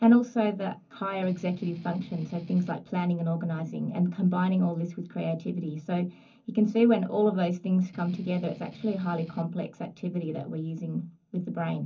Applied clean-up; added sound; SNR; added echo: none; Strum; 19 dB; reverberation time 0.3 s.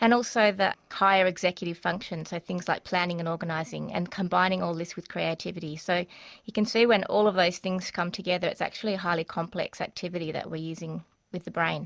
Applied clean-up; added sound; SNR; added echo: none; none; none; none.